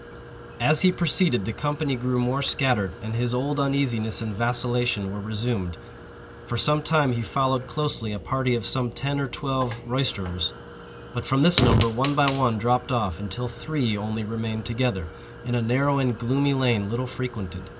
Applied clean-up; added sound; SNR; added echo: none; Fire; 10 dB; none.